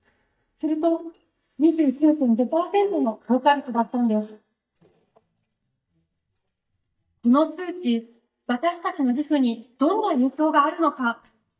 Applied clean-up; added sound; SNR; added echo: neural mask model DeepFilterNet 3.